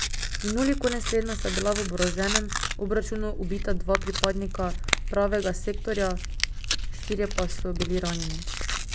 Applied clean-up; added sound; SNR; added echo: none; Tearing; 0 dB; none.